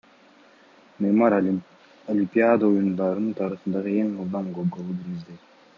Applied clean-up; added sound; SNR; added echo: none; none; none; none.